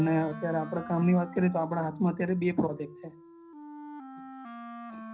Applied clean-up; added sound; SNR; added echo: none; Wind instrument, woodwind instrument; 14 dB; reverberation time 0.5 s.